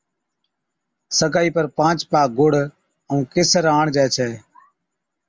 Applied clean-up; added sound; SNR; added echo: none; none; none; none.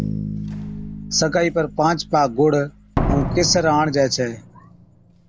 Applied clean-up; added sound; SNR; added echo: none; Bass guitar + Slam; 7 dB; none.